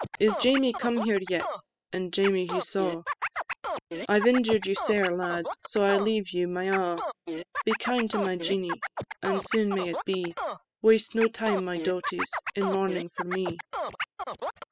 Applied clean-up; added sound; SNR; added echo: classical method spectral subtraction.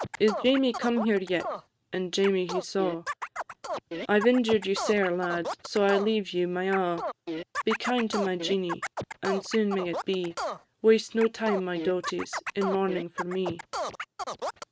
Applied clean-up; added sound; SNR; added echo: neural mask model RNNoise.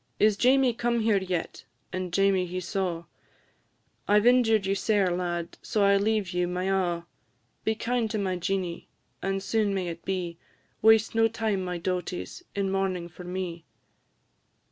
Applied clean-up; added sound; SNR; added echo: none; none; none; none.